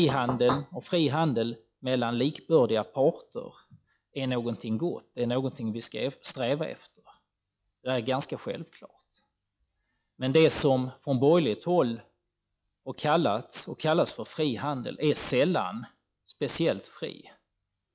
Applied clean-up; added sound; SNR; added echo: classical method log-MMSE.